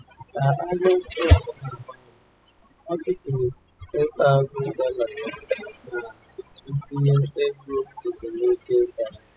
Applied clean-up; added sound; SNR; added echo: classical method spectral subtraction.